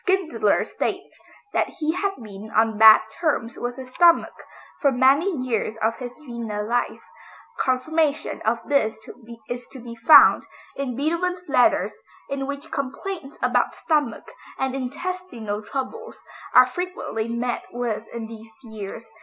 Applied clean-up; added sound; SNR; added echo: none; none; none; none.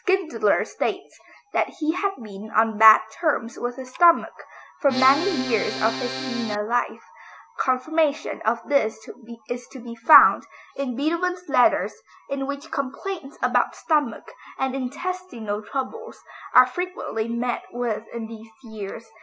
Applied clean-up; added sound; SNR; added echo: none; Accordion; 5 dB; none.